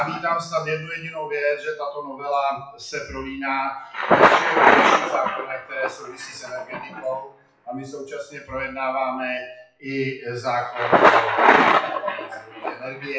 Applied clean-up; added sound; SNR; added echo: classical method WPE with log-MMSE.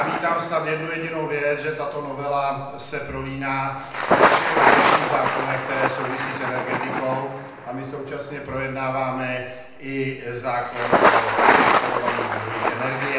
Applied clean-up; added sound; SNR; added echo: none; Thunder; -3 dB; reverberation time 0.9 s.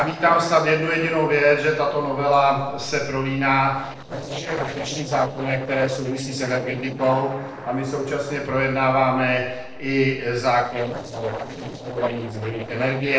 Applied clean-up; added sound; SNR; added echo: neural separator model SepFormer DNS4.